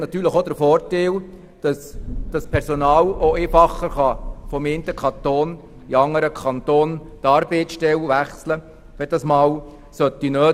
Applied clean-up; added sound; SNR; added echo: none; Thunder; 15 dB; none.